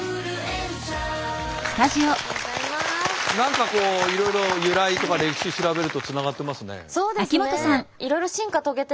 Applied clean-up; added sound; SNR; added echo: none; none; none; none.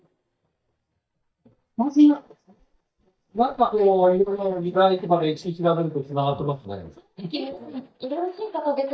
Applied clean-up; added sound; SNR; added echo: neural mask model DeepFilterNet 3.